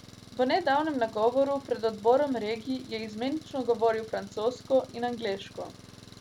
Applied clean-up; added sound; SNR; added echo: none; Engine; 20 dB; none.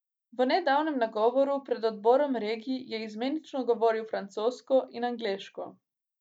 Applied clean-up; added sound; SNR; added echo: none; none; none; none.